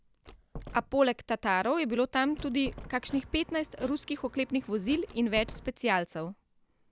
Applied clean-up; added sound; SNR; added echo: none; Domestic sounds, home sounds + Door; 16 dB; none.